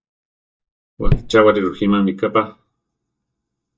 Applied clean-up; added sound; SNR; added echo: neural mask model DeepFilterNet 3.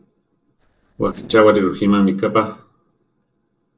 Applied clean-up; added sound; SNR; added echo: neural separator model SepFormer DNS4.